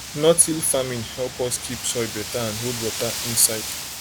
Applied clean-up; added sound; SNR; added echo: none; Wind; 8 dB; none.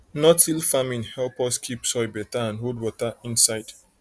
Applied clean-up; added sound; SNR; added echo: none; none; none; none.